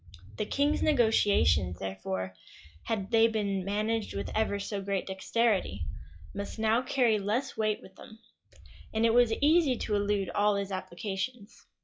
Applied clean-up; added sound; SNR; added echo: classical method log-MMSE.